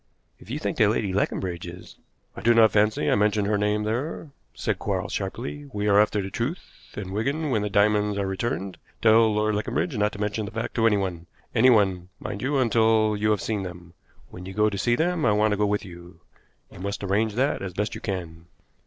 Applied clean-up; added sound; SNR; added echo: neural separator model SepFormer DNS4.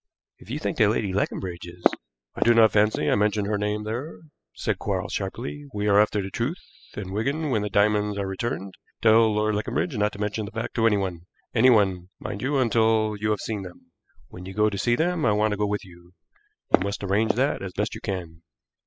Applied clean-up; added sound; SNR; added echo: classical method spectral subtraction.